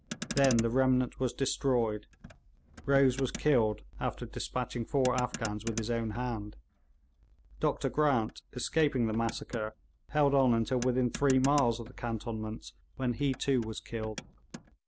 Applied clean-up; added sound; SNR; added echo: none; Motor vehicle (road); 16 dB; none.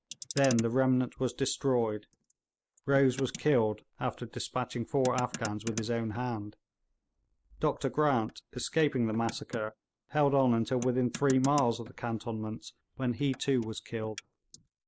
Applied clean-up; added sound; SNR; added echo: neural mask model Resemble Enhance denoiser.